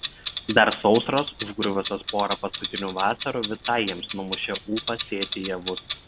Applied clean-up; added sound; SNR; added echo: none; Clock; 8 dB; none.